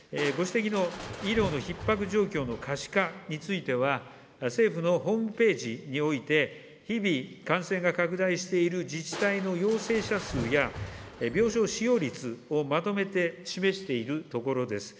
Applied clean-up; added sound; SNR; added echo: none; Crushing; 15 dB; none.